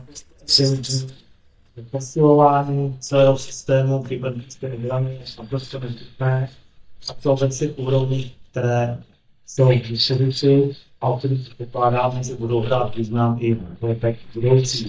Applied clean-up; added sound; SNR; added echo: neural mask model DeepFilterNet 3.